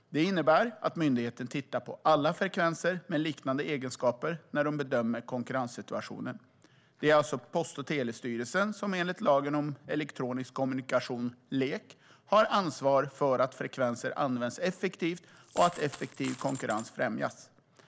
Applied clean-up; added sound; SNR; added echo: none; Coin (dropping); 18 dB; none.